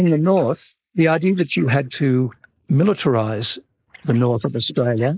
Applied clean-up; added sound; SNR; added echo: neural mask model Resemble Enhance denoiser.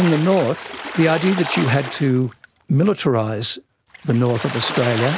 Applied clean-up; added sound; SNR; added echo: none; Water / Splash, splatter; 11 dB; none.